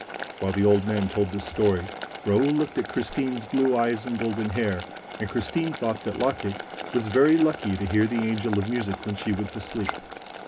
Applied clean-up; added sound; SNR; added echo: none; Boiling; 10 dB; reverberation time 0.3 s.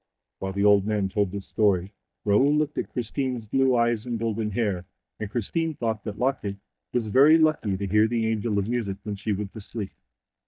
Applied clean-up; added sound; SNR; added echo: neural mask model DeepFilterNet 3.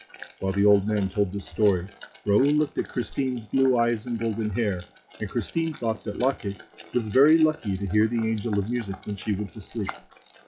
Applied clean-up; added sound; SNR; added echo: classical method WPE with log-MMSE.